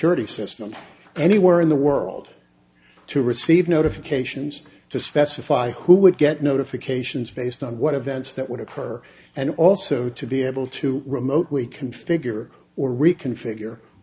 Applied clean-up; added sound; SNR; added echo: none; none; none; none.